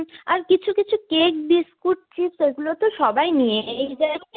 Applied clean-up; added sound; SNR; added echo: none; none; none; none.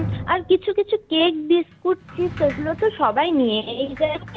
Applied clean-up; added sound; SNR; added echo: none; Sliding door; 14 dB; none.